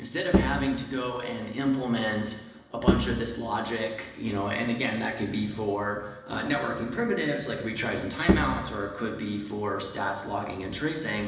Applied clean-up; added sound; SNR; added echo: none; Bowed string instrument; -1 dB; reverberation time 1.0 s.